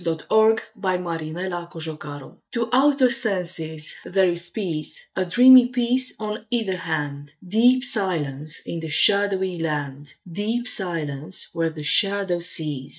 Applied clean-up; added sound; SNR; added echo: neural mask model DeepFilterNet 3.